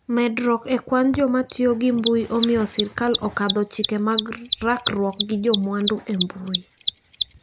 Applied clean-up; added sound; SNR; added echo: none; Mechanisms; 8 dB; none.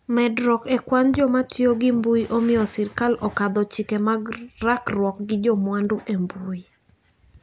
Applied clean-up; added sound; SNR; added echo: none; none; none; none.